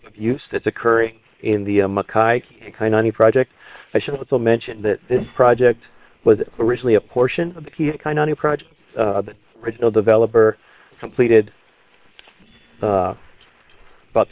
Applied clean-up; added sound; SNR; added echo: neural separator model SepFormer WHAM!.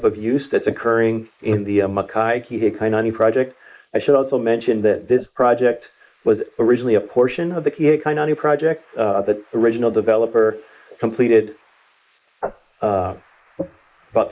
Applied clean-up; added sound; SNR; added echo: neural mask model Resemble Enhance denoiser.